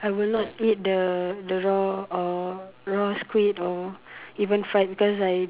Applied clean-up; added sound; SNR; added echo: none; none; none; none.